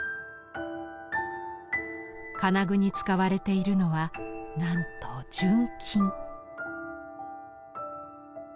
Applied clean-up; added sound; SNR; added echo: none; none; none; none.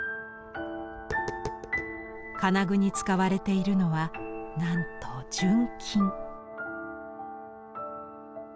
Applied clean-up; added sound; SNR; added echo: none; Brass instrument + Tap; 15 dB; none.